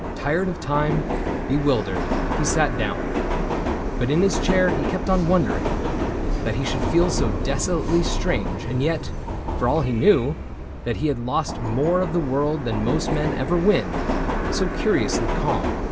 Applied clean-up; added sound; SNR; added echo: none; Subway, metro, underground; 1 dB; none.